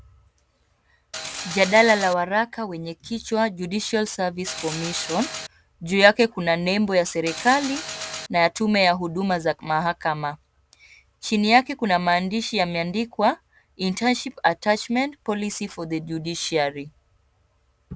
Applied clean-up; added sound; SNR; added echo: none; Mechanisms; 9 dB; none.